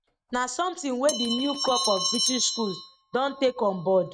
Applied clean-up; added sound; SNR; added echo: neural mask model RNNoise.